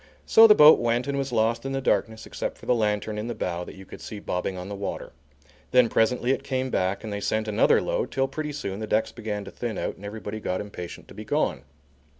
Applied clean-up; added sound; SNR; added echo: none; none; none; none.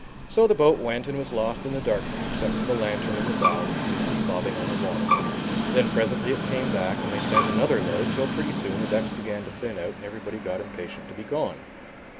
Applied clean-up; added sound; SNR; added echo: none; Train + Bowed string instrument; 1 dB; none.